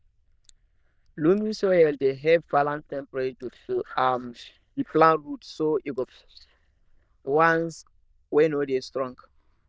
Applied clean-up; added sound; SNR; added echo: neural diffusion model UNIVERSE++.